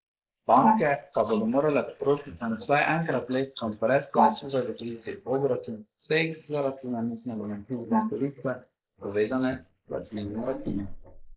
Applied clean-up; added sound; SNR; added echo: neural mask model Resemble Enhance denoiser.